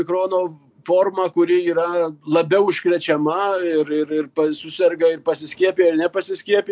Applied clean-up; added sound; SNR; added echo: none; none; none; none.